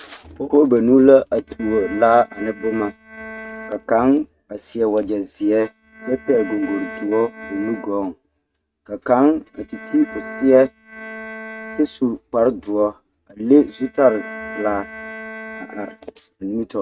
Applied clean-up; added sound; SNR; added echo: neural mask model RNNoise.